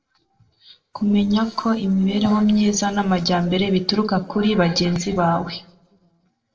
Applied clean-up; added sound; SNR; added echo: neural separator model SepFormer DNS4.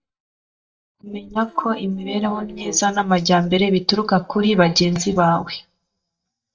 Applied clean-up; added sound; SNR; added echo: neural mask model DeepFilterNet 3.